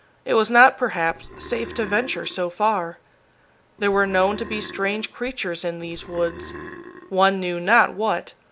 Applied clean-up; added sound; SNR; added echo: none; Burping, eructation; 16 dB; none.